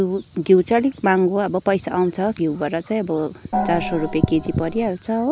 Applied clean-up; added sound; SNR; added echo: none; Gong; 7 dB; none.